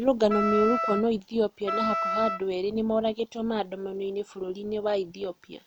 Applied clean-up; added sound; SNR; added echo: none; Wind instrument, woodwind instrument; 3 dB; none.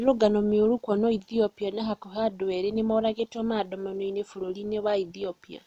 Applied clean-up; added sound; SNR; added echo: none; none; none; none.